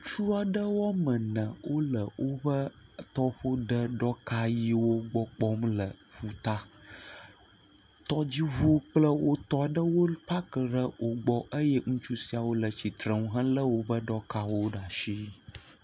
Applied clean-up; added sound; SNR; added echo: none; none; none; none.